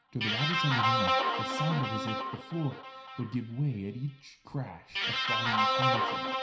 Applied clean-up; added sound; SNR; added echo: none; Guitar; -3 dB; reverberation time 0.5 s.